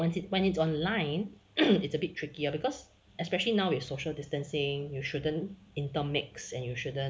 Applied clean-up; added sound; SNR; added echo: none; none; none; none.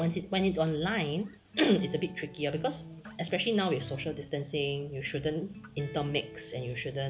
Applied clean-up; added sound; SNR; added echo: none; Acoustic guitar; 15 dB; none.